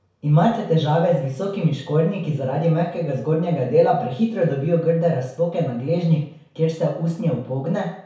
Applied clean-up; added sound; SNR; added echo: none; none; none; reverberation time 0.6 s.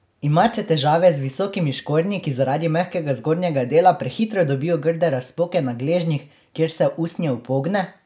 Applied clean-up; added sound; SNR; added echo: none; none; none; none.